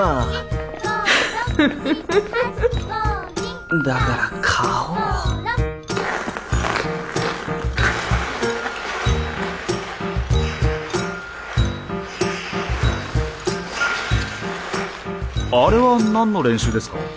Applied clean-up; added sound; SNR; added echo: none; none; none; none.